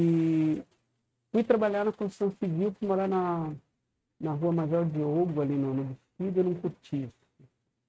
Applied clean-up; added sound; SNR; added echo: neural mask model RNNoise.